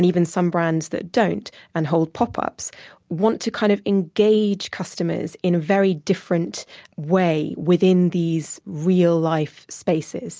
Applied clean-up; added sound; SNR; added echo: none; none; none; none.